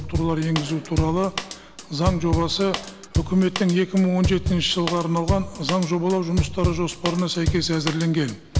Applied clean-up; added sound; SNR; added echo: none; Drum / Drum kit; 5 dB; none.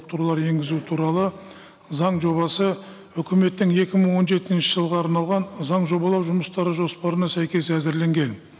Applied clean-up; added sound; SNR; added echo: none; none; none; none.